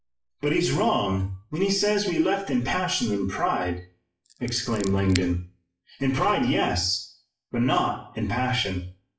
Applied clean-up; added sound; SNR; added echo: classical method WPE with log-MMSE.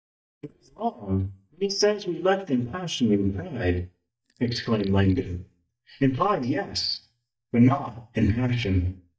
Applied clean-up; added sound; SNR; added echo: neural mask model DeepFilterNet 3.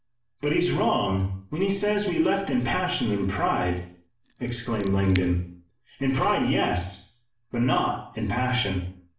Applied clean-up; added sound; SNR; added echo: none; Scissors; 14 dB; reverberation time 0.5 s.